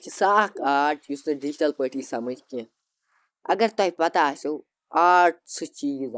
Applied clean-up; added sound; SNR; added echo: neural mask model Resemble Enhance denoiser.